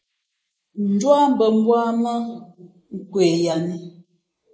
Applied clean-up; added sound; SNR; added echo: neural mask model Resemble Enhance denoiser.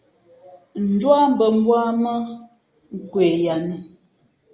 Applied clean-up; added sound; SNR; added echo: none; none; none; none.